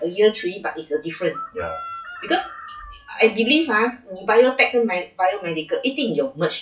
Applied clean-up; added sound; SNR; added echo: classical method WPE with log-MMSE.